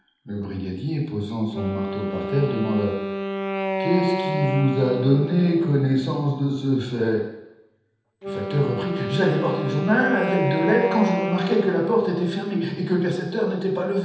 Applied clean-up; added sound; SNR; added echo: none; Wind instrument, woodwind instrument; 7 dB; reverberation time 0.9 s.